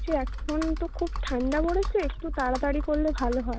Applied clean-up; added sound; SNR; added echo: none; Computer keyboard; 3 dB; none.